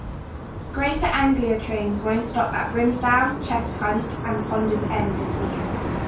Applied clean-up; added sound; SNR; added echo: none; Chirp, tweet; 4 dB; reverberation time 0.3 s.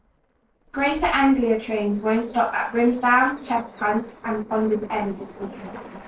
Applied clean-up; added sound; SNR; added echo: neural separator model SepFormer DNS4.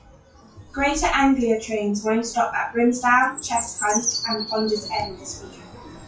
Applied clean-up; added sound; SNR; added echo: classical method WPE with log-MMSE.